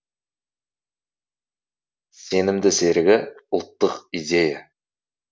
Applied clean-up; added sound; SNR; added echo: none; none; none; none.